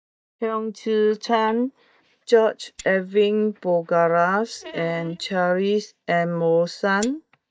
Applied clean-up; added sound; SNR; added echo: neural mask model DeepFilterNet 3.